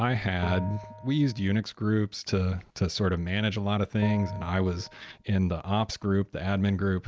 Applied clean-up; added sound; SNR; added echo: none; Bell; 15 dB; none.